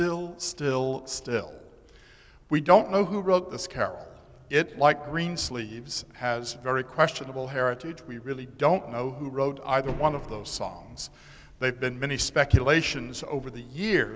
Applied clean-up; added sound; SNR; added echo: none; none; none; none.